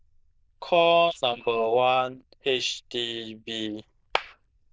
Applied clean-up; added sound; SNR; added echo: neural diffusion model UNIVERSE++.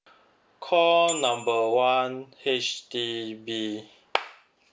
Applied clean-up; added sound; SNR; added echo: none; Bicycle bell; 16 dB; none.